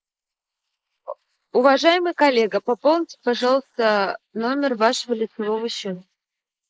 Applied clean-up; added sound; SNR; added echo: neural mask model Resemble Enhance denoiser.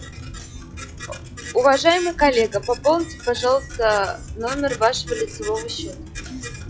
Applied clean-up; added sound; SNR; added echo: classical method log-MMSE.